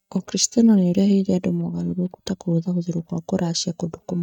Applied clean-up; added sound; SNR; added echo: neural mask model DeepFilterNet 3.